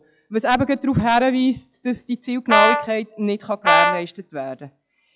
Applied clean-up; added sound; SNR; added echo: classical method log-MMSE.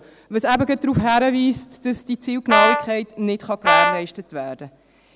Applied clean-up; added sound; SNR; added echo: none; Brass instrument; -2 dB; none.